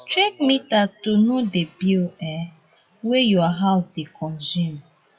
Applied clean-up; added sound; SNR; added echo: classical method WPE with log-MMSE.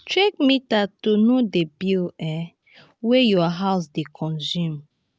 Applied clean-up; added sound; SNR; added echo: none; none; none; none.